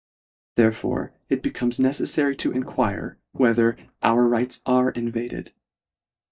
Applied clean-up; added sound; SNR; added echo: neural mask model DeepFilterNet 3.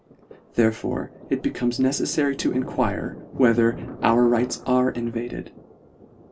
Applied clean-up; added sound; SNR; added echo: none; Thunder; 15 dB; reverberation time 0.2 s.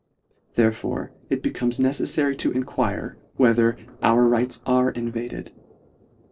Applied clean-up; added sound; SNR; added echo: neural separator model SepFormer DNS4.